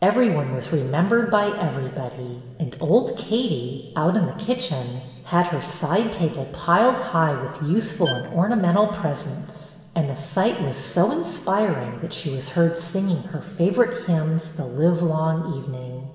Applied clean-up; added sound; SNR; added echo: none; Bowed string instrument; 13 dB; reverberation time 2.8 s.